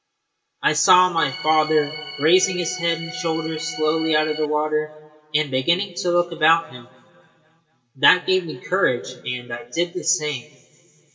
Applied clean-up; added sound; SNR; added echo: none; Organ; 11 dB; reverberation time 2.8 s.